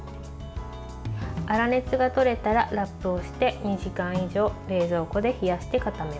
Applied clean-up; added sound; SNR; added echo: none; Snare drum; 16 dB; none.